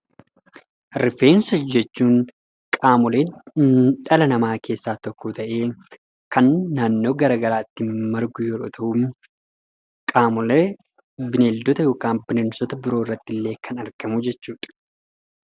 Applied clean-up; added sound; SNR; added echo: none; none; none; none.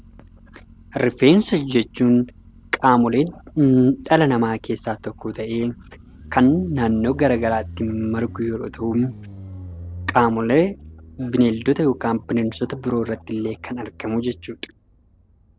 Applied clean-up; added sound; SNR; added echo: none; Motorcycle; 19 dB; none.